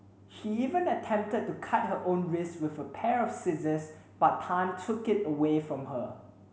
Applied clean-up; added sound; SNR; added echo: none; none; none; none.